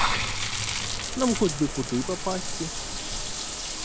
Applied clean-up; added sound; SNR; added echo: none; Bathtub (filling or washing) / Water; -1 dB; none.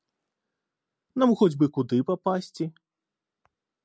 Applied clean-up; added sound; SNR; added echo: none; none; none; none.